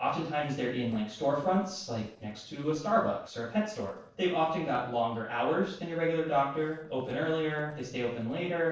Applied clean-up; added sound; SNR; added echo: neural separator model SepFormer DNS4.